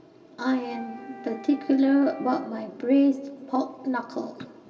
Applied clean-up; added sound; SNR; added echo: none; Wind instrument, woodwind instrument; 18 dB; reverberation time 2.4 s.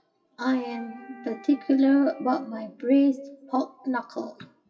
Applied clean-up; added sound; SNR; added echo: classical method WPE with log-MMSE.